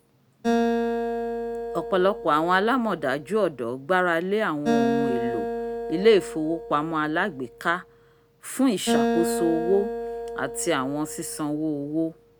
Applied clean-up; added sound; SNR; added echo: none; Acoustic guitar; 4 dB; none.